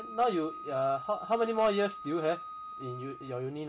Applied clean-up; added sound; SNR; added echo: none; Wind instrument, woodwind instrument; 12 dB; none.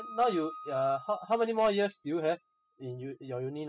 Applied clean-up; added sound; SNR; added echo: classical method spectral subtraction.